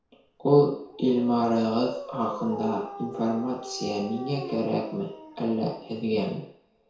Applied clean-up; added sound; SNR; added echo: none; Dog; 13 dB; reverberation time 0.6 s.